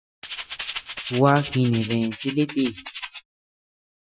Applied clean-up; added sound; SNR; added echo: classical method Wiener filter.